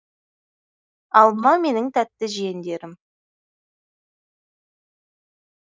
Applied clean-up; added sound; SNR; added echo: neural mask model Resemble Enhance denoiser.